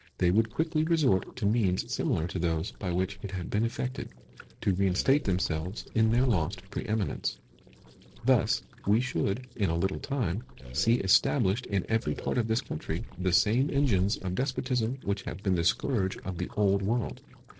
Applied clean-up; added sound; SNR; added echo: neural separator model SepFormer DNS4.